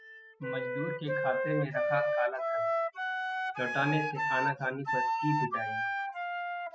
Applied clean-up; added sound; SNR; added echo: classical method spectral subtraction.